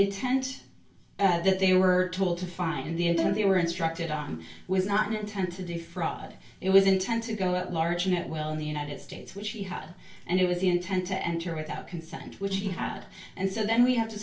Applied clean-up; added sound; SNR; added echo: none; Bowed string instrument; 11 dB; reverberation time 0.3 s.